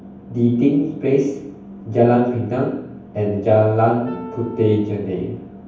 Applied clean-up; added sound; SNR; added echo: none; Wind instrument, woodwind instrument; 18 dB; reverberation time 0.9 s.